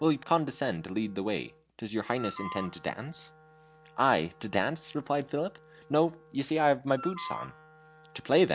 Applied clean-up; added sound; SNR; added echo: none; Wind instrument, woodwind instrument; 17 dB; none.